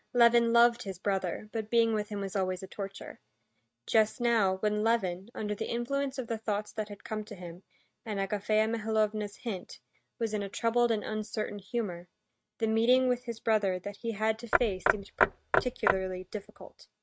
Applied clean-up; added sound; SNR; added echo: neural mask model RNNoise.